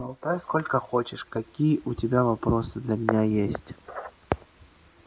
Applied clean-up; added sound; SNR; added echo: none; none; none; none.